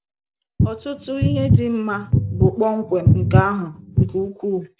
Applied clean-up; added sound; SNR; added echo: none; Bass guitar; -5 dB; none.